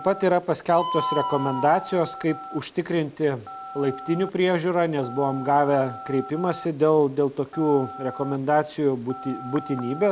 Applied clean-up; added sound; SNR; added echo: none; Telephone + Bird; 12 dB; none.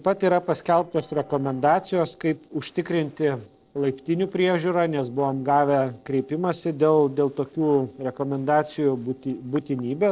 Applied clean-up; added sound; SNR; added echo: neural separator model SepFormer DNS4.